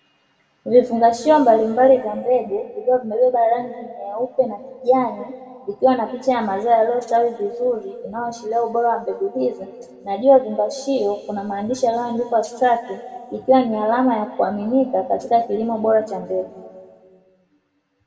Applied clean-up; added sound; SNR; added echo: none; none; none; reverberation time 1.8 s.